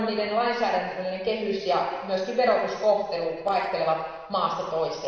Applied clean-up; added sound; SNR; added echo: none; none; none; reverberation time 1.3 s.